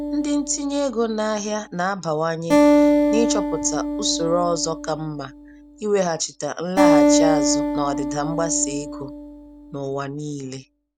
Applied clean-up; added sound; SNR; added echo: none; Acoustic guitar; -3 dB; none.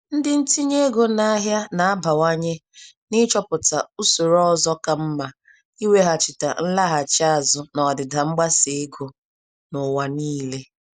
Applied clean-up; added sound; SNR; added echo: none; none; none; none.